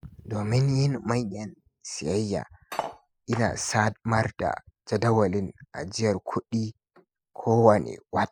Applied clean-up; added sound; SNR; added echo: classical method spectral subtraction.